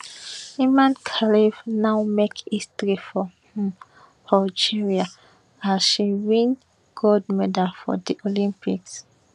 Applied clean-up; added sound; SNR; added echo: none; none; none; none.